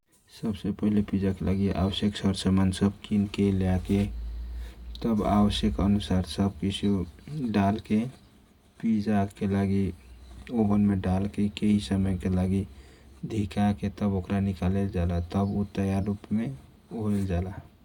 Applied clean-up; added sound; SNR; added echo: none; none; none; none.